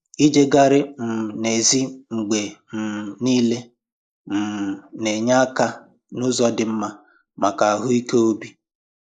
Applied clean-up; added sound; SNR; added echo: neural mask model Resemble Enhance denoiser.